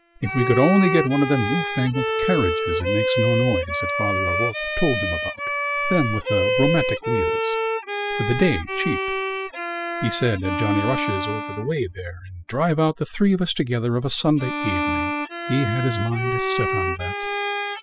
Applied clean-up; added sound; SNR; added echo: classical method spectral subtraction.